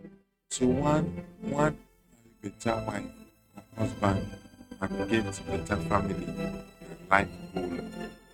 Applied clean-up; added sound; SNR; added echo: neural mask model RNNoise.